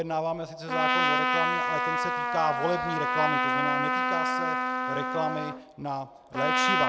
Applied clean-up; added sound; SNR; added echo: none; Trumpet; -5 dB; none.